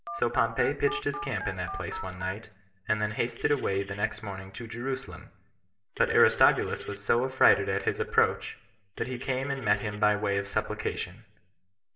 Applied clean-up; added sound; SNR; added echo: none; Telephone; 15 dB; reverberation time 0.5 s.